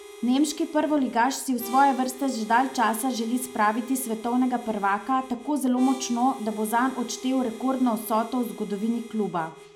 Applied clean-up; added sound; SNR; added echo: none; Harmonica; 17 dB; none.